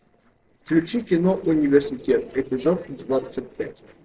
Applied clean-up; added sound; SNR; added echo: neural separator model SepFormer DNS4.